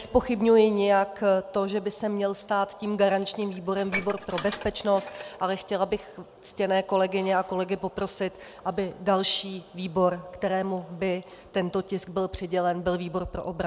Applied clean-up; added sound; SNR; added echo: none; Dishes, pots, and pans; 13 dB; none.